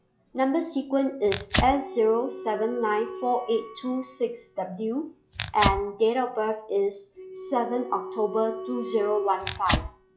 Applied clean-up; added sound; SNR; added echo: classical method log-MMSE.